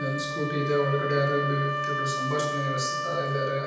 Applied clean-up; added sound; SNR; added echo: none; Wind instrument, woodwind instrument; 2 dB; reverberation time 0.9 s.